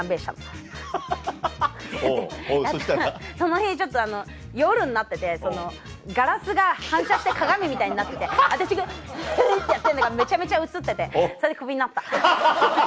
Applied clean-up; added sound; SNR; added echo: none; none; none; none.